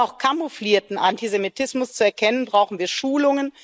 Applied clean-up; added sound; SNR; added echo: neural mask model Resemble Enhance denoiser.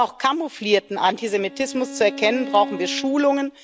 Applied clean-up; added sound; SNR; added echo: none; Bowed string instrument; 14 dB; none.